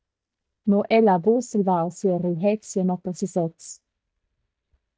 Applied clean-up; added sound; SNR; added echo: neural mask model DeepFilterNet 3.